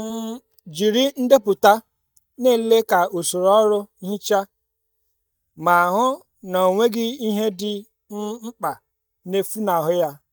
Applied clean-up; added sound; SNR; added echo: neural mask model DeepFilterNet 3.